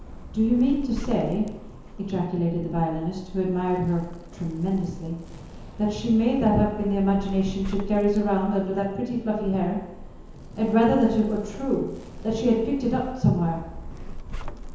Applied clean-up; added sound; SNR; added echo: none; Zipper (clothing); 13 dB; reverberation time 1.0 s.